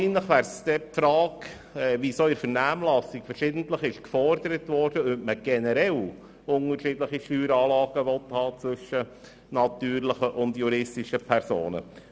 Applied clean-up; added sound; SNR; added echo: none; none; none; none.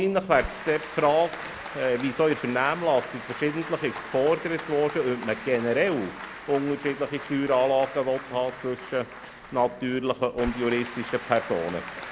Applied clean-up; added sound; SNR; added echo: none; Applause; 13 dB; none.